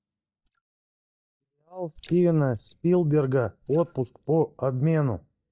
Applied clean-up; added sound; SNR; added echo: neural mask model DeepFilterNet 3.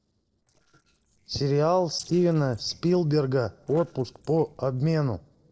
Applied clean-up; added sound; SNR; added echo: neural separator model SepFormer DNS4.